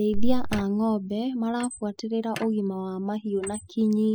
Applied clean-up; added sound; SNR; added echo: classical method spectral subtraction.